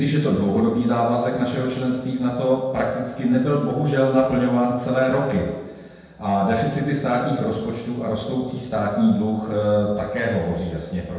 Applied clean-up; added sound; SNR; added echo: none; none; none; reverberation time 1.1 s.